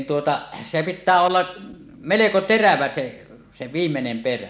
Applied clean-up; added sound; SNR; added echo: none; none; none; none.